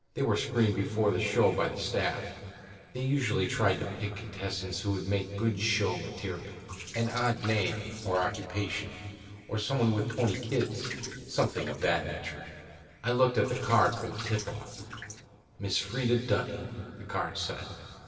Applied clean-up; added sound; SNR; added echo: neural separator model SepFormer DNS4.